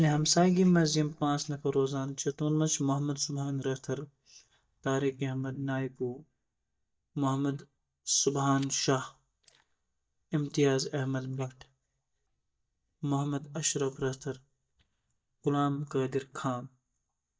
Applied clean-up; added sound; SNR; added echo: neural mask model DeepFilterNet 3.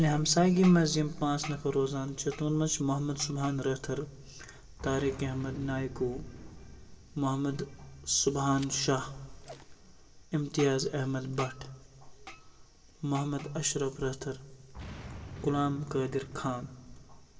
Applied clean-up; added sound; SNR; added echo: none; Boom; 18 dB; reverberation time 1.4 s.